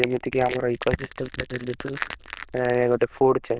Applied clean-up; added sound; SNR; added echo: neural diffusion model UNIVERSE++.